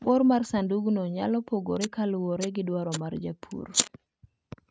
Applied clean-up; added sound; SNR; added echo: neural mask model RNNoise.